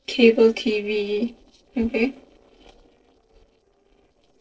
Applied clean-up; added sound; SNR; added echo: neural separator model SepFormer DNS4.